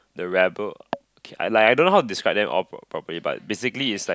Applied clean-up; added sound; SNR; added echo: none; none; none; none.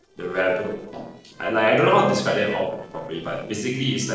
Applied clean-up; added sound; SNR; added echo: neural separator model SepFormer DNS4.